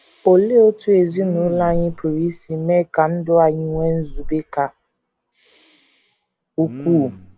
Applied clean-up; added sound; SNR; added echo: none; Respiratory sounds; 15 dB; none.